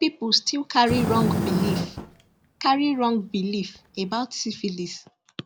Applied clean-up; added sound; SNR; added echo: none; Fire; 5 dB; none.